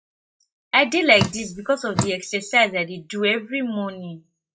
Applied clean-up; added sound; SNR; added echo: classical method WPE with log-MMSE.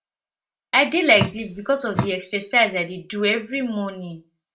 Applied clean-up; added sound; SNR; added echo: none; Drip; 4 dB; reverberation time 0.2 s.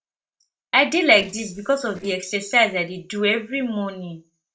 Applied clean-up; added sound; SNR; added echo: neural separator model SepFormer DNS4.